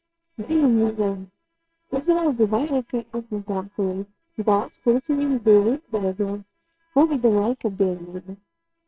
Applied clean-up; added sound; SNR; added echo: neural separator model SepFormer WHAMR!.